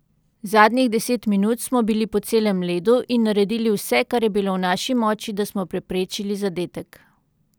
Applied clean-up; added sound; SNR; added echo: none; none; none; none.